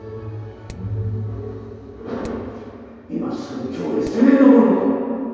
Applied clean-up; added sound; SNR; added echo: none; Hammer; 20 dB; reverberation time 2.2 s.